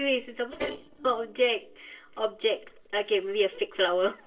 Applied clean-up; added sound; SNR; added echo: neural separator model SepFormer DNS4.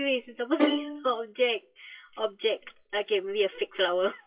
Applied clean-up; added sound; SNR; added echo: classical method WPE with log-MMSE.